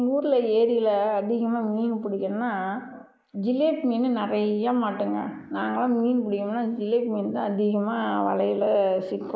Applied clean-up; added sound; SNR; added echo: neural mask model Resemble Enhance denoiser.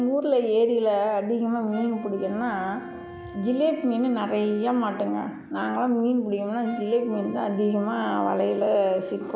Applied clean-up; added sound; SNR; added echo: none; Wind instrument, woodwind instrument; 17 dB; none.